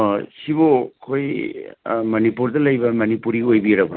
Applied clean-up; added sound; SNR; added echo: none; none; none; none.